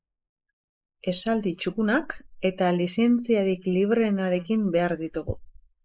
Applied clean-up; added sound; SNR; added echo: neural mask model Resemble Enhance denoiser.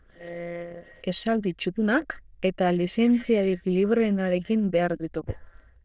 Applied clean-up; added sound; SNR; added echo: neural diffusion model UNIVERSE++.